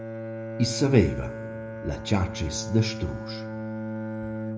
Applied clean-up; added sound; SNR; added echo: none; Bowed string instrument; 6 dB; reverberation time 1.0 s.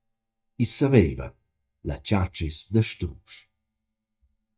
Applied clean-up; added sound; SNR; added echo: neural mask model DeepFilterNet 3.